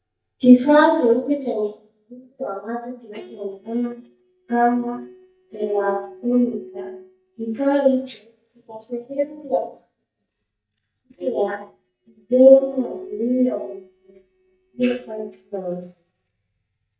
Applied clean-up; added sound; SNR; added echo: neural mask model DeepFilterNet 3.